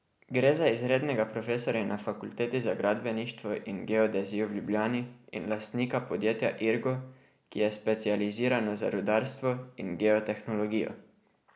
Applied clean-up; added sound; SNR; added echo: none; none; none; none.